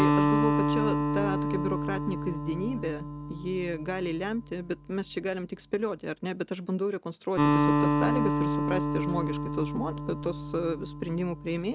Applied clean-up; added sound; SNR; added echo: none; Acoustic guitar; -3 dB; none.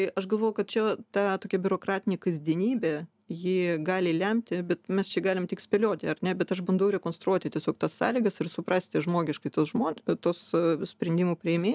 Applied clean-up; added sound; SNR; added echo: none; none; none; none.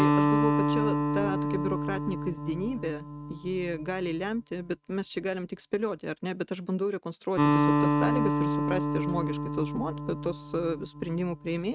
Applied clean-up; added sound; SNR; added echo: neural mask model RNNoise.